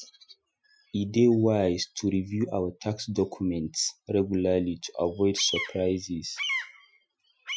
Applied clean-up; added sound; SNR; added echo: classical method Wiener filter.